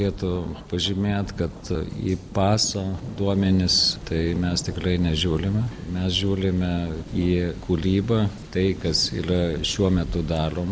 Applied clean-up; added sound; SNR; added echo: none; Thunder; 17 dB; none.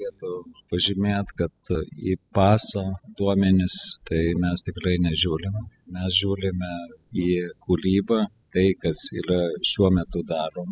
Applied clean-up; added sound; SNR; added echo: classical method spectral subtraction.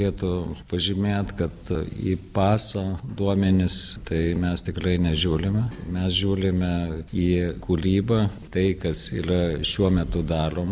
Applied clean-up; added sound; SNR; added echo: none; none; none; none.